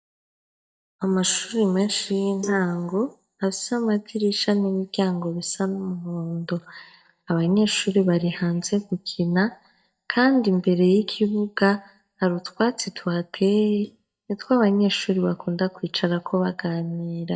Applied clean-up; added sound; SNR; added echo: neural mask model DeepFilterNet 3.